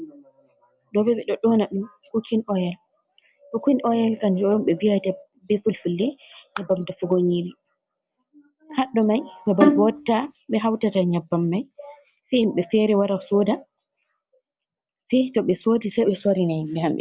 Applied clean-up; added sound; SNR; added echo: none; Bowed string instrument; -3 dB; none.